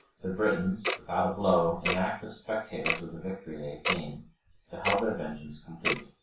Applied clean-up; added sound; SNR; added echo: none; Tick-tock; 4 dB; reverberation time 0.3 s.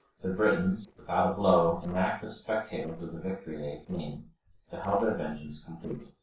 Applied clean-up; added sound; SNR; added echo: neural separator model SepFormer DNS4.